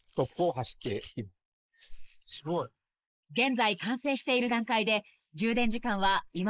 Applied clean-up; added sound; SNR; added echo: neural mask model Resemble Enhance denoiser.